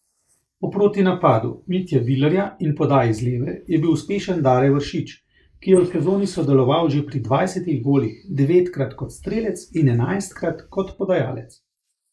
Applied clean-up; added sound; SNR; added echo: neural mask model Resemble Enhance denoiser.